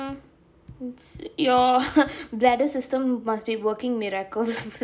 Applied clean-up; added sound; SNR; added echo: none; none; none; none.